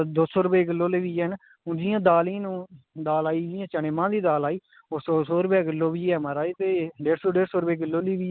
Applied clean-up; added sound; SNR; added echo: none; none; none; none.